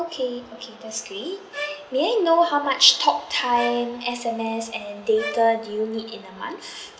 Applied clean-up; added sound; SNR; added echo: none; Bowed string instrument; 13 dB; none.